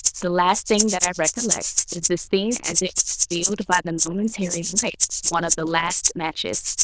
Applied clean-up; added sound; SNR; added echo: neural diffusion model UNIVERSE++.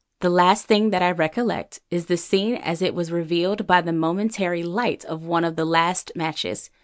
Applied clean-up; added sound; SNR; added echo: none; none; none; none.